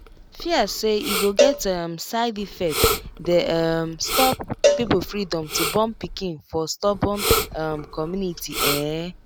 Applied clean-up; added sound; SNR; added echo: none; Cowbell + Respiratory sounds; 2 dB; none.